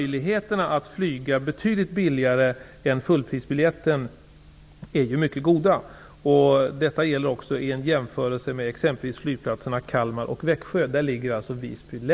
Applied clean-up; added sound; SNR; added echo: none; none; none; none.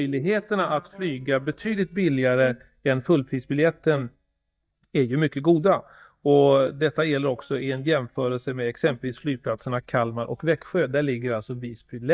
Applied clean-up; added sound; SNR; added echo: neural mask model DeepFilterNet 3.